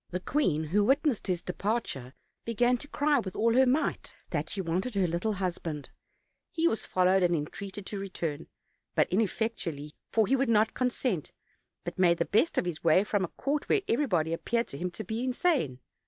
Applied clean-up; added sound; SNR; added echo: none; none; none; none.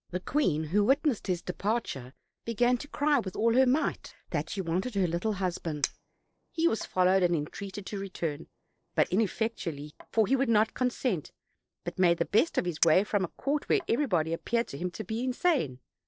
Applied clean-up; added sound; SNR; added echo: neural separator model SepFormer DNS4.